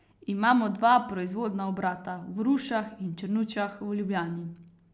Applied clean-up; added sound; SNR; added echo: none; none; none; none.